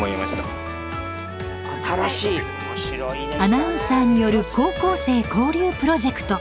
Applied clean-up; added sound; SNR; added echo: none; Bowed string instrument; 11 dB; none.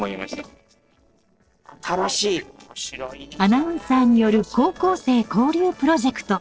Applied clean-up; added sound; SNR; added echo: neural separator model SepFormer DNS4.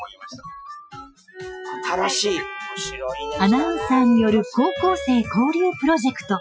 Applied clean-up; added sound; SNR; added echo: classical method Wiener filter.